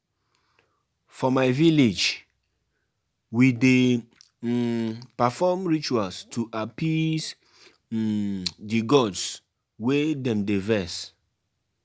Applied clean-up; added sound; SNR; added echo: none; none; none; none.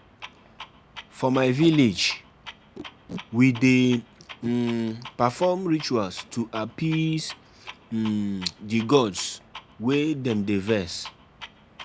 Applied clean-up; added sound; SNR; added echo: none; Clock + Packing tape, duct tape; 19 dB; none.